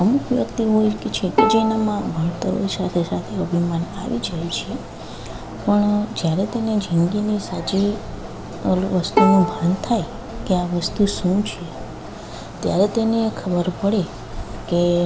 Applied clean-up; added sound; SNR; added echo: none; Bowed string instrument; 5 dB; none.